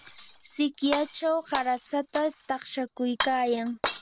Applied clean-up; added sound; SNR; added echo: none; Shatter; 9 dB; none.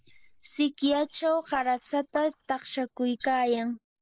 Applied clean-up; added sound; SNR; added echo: neural mask model Resemble Enhance denoiser.